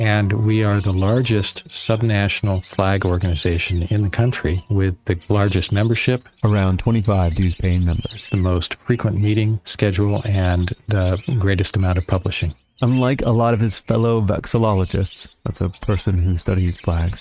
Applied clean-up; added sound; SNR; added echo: neural mask model RNNoise.